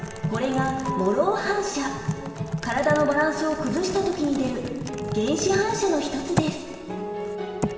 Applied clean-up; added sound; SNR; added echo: none; Typing; 8 dB; reverberation time 1.6 s.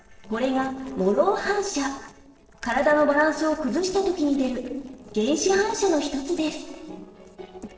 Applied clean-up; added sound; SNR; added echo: neural separator model SepFormer DNS4.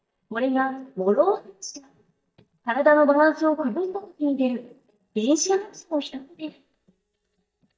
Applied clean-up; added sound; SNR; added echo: neural mask model DeepFilterNet 3.